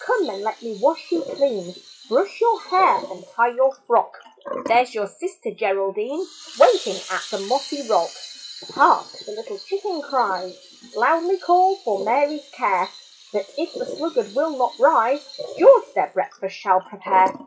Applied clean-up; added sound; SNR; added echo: classical method WPE with log-MMSE.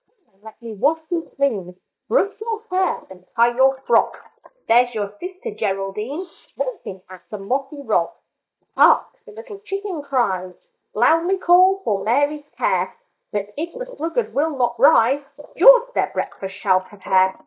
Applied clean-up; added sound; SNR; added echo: neural mask model DeepFilterNet 3.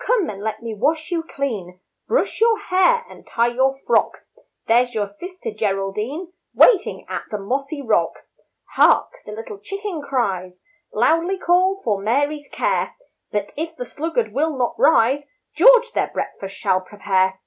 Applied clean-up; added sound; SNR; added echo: none; none; none; none.